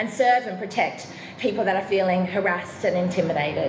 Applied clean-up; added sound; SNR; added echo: none; none; none; reverberation time 1.1 s.